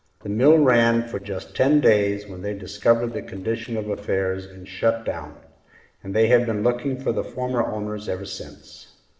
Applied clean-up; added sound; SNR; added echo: neural separator model SepFormer DNS4.